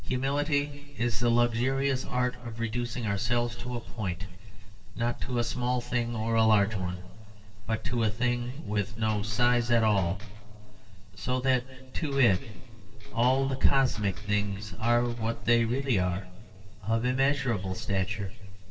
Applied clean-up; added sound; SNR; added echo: neural separator model SepFormer DNS4.